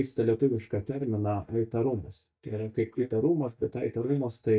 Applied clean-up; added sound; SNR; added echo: neural mask model DeepFilterNet 3.